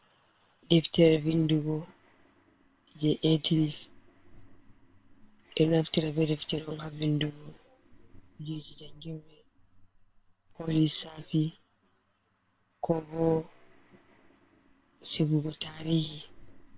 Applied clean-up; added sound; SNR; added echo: neural separator model SepFormer WHAM!.